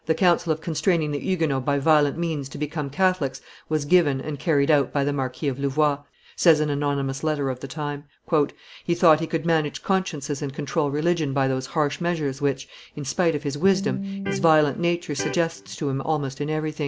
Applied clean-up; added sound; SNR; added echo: none; Electric guitar; 8 dB; none.